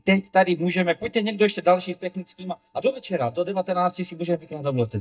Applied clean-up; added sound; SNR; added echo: neural mask model DeepFilterNet 3.